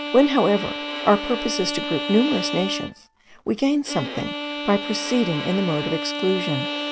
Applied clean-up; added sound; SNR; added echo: none; Bowed string instrument; 6 dB; none.